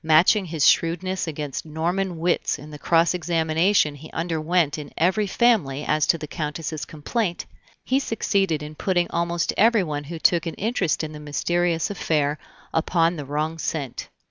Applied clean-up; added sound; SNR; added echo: none; none; none; none.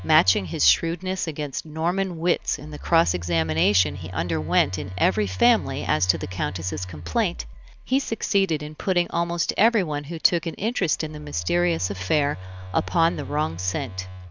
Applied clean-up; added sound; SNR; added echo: none; Telephone; 11 dB; none.